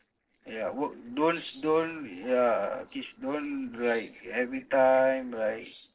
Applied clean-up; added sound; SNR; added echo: neural separator model SepFormer DNS4.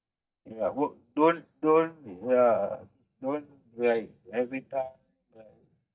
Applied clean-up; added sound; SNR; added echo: neural mask model DeepFilterNet 3.